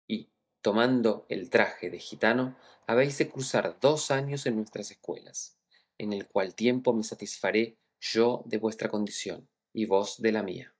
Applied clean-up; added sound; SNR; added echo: neural mask model DeepFilterNet 3.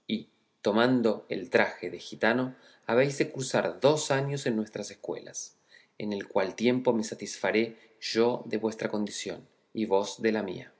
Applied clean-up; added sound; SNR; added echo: none; none; none; none.